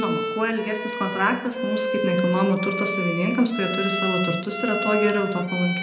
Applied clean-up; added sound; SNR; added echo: none; Bowed string instrument; 4 dB; reverberation time 0.8 s.